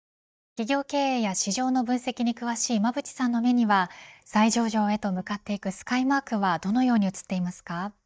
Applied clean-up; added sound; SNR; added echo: neural mask model DeepFilterNet 3.